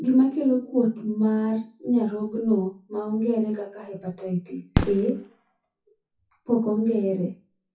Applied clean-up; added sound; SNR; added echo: classical method WPE with log-MMSE.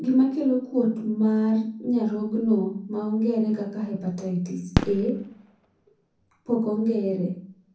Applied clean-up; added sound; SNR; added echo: none; Fireworks; 12 dB; reverberation time 0.6 s.